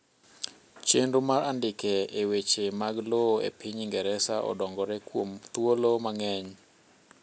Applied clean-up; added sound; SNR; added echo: none; none; none; none.